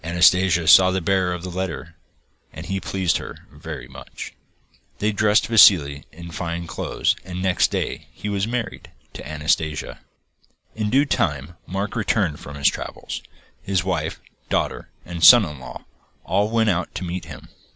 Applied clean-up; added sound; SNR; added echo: none; none; none; none.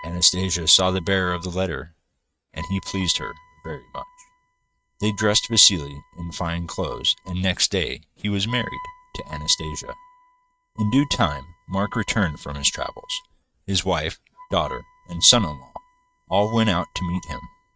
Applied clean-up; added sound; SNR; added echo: neural mask model RNNoise.